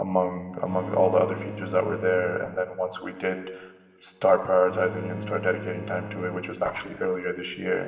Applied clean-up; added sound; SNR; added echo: none; Bowed string instrument; 12 dB; reverberation time 2.5 s.